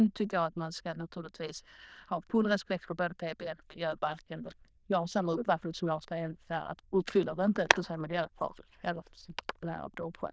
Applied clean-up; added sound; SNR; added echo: neural diffusion model UNIVERSE++.